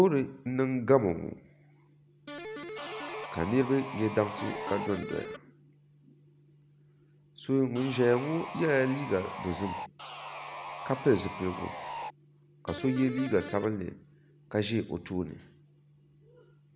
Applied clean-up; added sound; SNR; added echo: none; Sawing + Electric guitar; 8 dB; none.